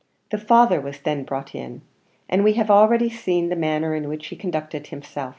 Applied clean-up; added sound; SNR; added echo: none; none; none; none.